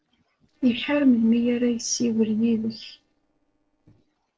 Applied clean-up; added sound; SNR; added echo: neural separator model SepFormer DNS4.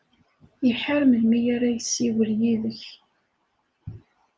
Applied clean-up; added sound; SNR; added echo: none; none; none; none.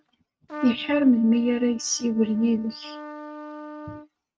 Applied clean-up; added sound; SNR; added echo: neural mask model RNNoise.